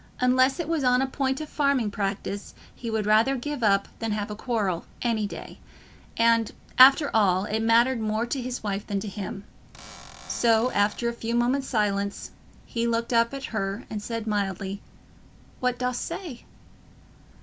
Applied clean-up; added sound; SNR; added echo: none; Cupboard open or close / Door; 18 dB; none.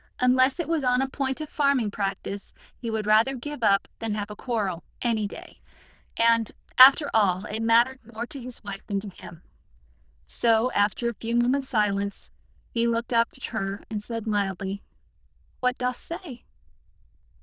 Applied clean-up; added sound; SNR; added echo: neural diffusion model UNIVERSE++.